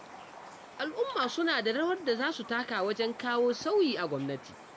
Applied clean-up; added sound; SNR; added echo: none; Raindrop; 17 dB; none.